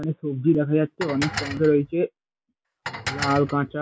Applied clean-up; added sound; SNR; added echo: none; Dishes, pots, and pans; 9 dB; none.